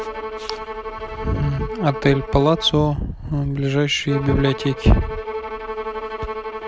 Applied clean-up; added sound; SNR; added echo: none; Bowed string instrument; 9 dB; none.